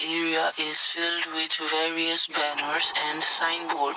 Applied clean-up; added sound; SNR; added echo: none; Hiss; 16 dB; none.